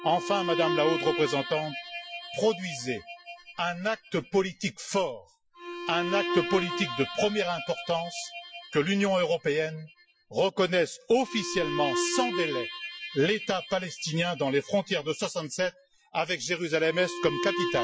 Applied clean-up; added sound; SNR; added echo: classical method Wiener filter.